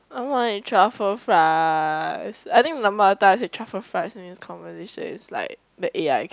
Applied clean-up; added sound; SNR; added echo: none; none; none; none.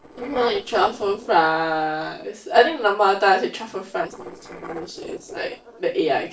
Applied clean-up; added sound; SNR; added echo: neural separator model SepFormer DNS4.